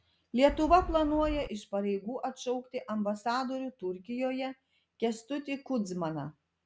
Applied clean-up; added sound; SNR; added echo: none; Wind; 7 dB; none.